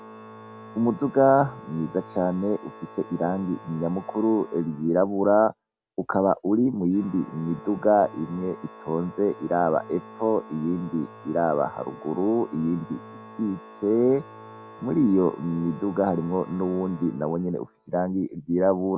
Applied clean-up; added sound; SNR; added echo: none; Organ; 19 dB; none.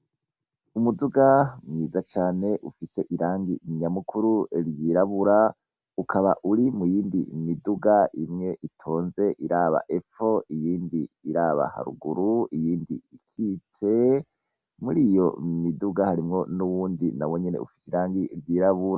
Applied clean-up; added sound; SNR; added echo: none; none; none; none.